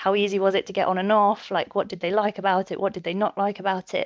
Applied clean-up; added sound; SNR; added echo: none; none; none; none.